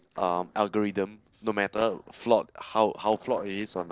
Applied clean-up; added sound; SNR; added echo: neural separator model SepFormer DNS4.